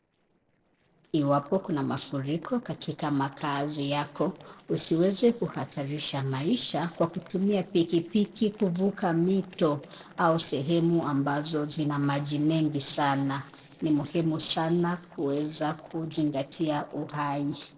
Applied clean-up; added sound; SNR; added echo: neural separator model SepFormer DNS4.